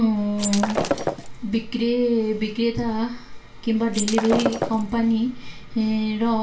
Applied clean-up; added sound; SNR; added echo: none; Shatter; 5 dB; reverberation time 0.3 s.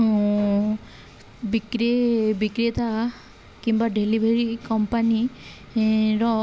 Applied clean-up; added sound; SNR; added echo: none; none; none; none.